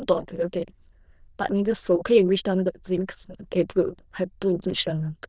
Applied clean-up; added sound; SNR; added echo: neural diffusion model UNIVERSE++.